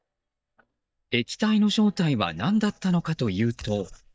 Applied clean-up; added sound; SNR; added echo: neural mask model DeepFilterNet 3.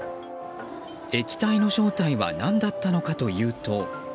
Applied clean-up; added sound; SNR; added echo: none; none; none; none.